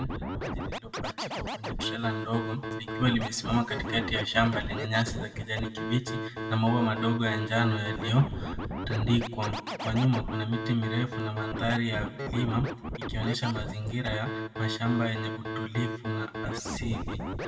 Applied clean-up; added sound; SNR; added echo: none; Scratching (performance technique); 5 dB; reverberation time 1.6 s.